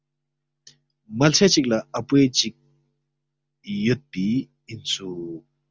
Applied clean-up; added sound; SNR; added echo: none; none; none; none.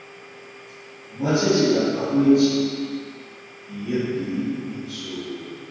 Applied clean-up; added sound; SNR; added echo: none; Domestic sounds, home sounds; 19 dB; reverberation time 2.2 s.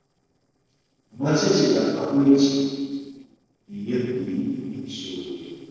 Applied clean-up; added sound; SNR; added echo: neural separator model SepFormer DNS4.